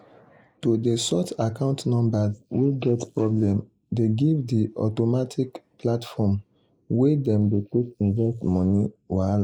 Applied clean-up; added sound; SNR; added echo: neural mask model Resemble Enhance denoiser.